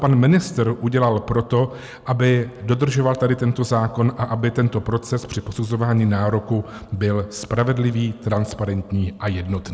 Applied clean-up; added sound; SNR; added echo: none; none; none; none.